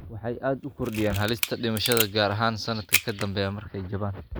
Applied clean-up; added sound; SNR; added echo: none; Camera; 4 dB; none.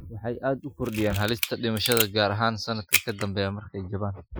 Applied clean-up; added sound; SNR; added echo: classical method Wiener filter.